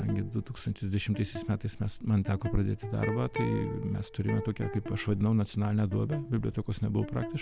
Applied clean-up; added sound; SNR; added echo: none; Electric guitar; 12 dB; none.